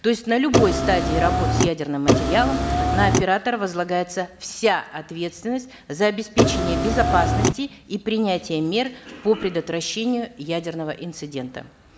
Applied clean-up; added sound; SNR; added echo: none; Car; -4 dB; none.